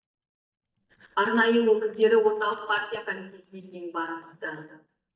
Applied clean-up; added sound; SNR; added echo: neural mask model DeepFilterNet 3.